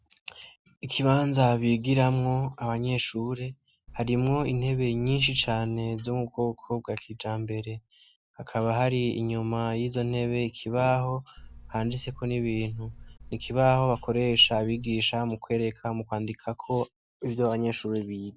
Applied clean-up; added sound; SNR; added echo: none; Buzz; 18 dB; none.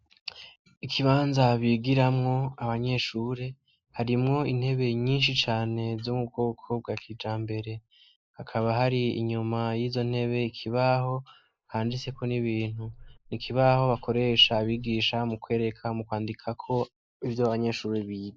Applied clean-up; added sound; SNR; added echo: neural mask model Resemble Enhance denoiser.